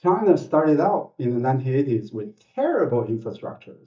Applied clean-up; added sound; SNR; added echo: neural mask model DeepFilterNet 3.